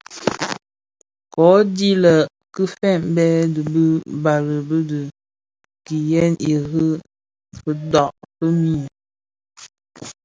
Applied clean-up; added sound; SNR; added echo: none; none; none; none.